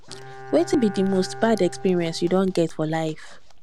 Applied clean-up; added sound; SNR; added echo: none; Zipper (clothing) + Bowed string instrument; 13 dB; none.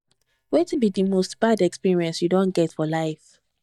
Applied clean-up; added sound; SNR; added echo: neural mask model DeepFilterNet 3.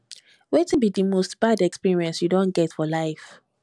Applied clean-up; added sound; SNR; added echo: none; none; none; none.